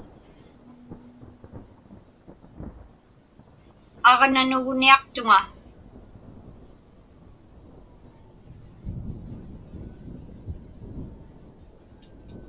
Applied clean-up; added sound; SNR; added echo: none; Thunder / Rain; 16 dB; none.